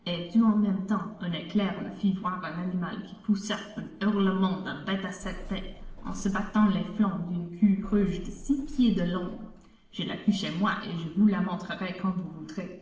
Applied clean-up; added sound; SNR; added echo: none; Bus / Engine; 13 dB; reverberation time 0.8 s.